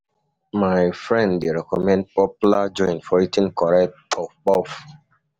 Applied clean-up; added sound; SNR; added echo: none; none; none; none.